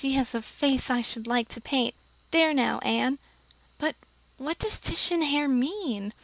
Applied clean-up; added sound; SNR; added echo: none; none; none; none.